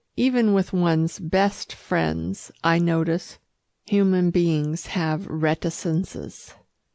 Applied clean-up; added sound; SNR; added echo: none; none; none; none.